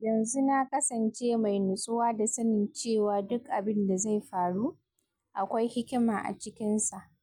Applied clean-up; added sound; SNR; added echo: none; none; none; none.